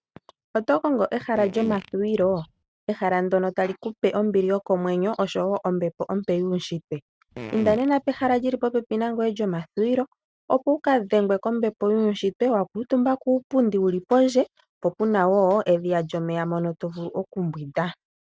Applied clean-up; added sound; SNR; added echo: neural mask model RNNoise.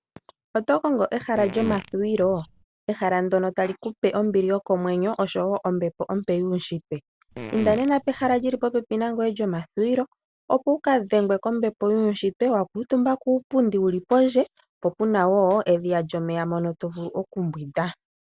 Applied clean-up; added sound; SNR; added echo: none; Fart; 13 dB; none.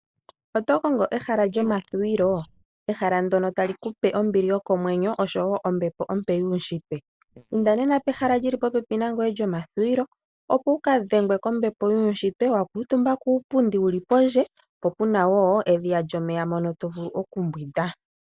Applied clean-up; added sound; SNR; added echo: neural mask model Resemble Enhance denoiser.